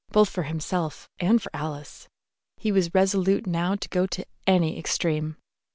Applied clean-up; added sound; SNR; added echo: none; none; none; none.